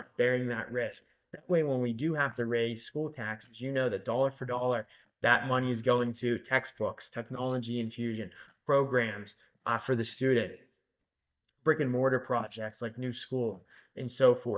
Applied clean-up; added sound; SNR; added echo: neural mask model DeepFilterNet 3.